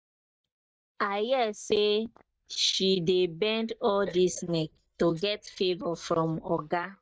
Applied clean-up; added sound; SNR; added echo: neural mask model DeepFilterNet 3.